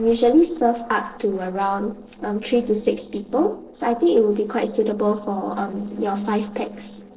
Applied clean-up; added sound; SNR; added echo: neural separator model SepFormer DNS4.